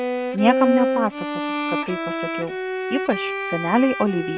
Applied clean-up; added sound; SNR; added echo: none; Bowed string instrument; 1 dB; none.